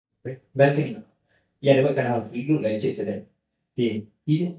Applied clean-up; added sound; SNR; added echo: neural mask model DeepFilterNet 3.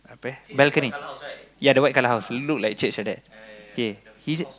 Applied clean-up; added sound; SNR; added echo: none; none; none; none.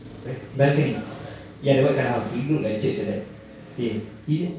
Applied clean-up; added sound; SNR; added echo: none; Accelerating, revving, vroom; 16 dB; reverberation time 0.6 s.